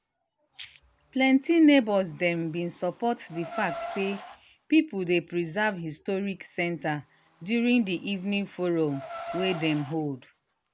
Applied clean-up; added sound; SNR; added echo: none; Car; 17 dB; none.